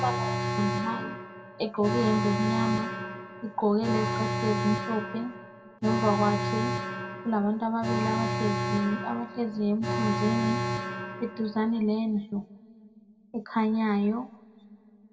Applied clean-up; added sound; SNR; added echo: none; Alarm; 3 dB; reverberation time 1.3 s.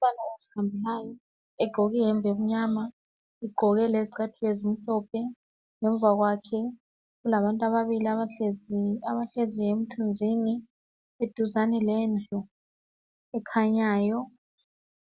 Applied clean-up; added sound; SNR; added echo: none; none; none; none.